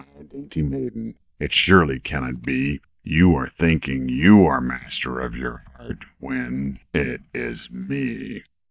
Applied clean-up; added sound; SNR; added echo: neural mask model DeepFilterNet 3.